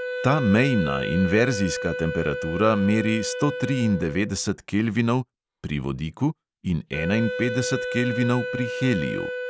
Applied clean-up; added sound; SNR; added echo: none; Wind instrument, woodwind instrument; 7 dB; none.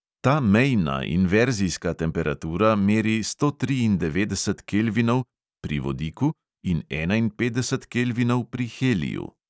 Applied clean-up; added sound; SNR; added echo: none; none; none; none.